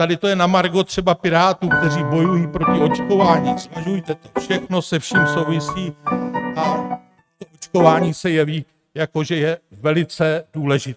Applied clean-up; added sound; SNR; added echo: neural mask model RNNoise.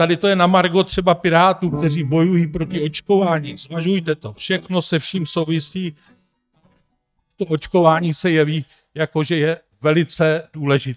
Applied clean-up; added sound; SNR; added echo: neural mask model DeepFilterNet 3.